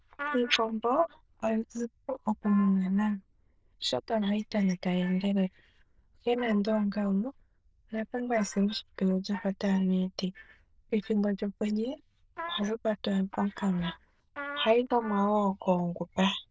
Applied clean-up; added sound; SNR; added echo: neural diffusion model UNIVERSE++.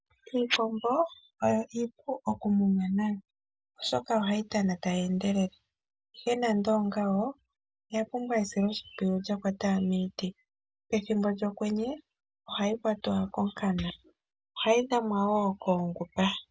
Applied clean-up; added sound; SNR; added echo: none; none; none; none.